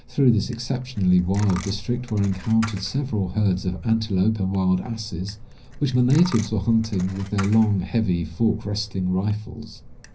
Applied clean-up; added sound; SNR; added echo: none; Coin (dropping); 16 dB; reverberation time 0.5 s.